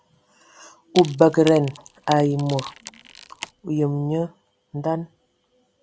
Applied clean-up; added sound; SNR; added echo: none; Wood; 15 dB; none.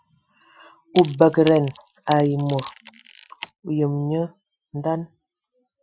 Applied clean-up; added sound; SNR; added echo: classical method Wiener filter.